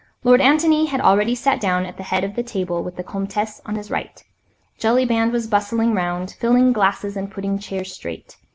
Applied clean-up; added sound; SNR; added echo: none; none; none; none.